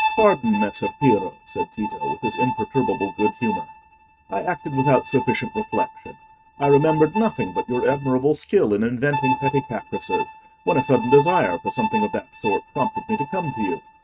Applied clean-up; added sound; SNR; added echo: neural mask model RNNoise.